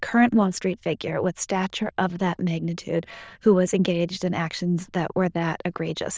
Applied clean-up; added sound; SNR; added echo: neural diffusion model UNIVERSE++.